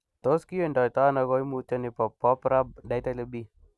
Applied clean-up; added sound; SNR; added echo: none; none; none; none.